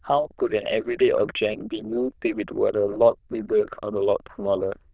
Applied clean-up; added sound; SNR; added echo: neural diffusion model UNIVERSE++.